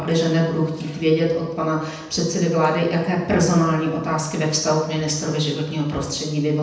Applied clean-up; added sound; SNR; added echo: none; none; none; reverberation time 0.8 s.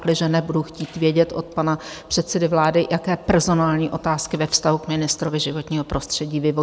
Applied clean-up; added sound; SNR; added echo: none; none; none; none.